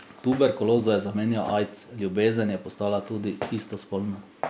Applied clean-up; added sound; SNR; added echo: none; Walk, footsteps; 15 dB; none.